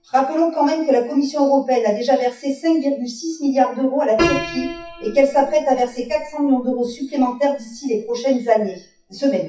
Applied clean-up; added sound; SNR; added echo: classical method WPE with log-MMSE.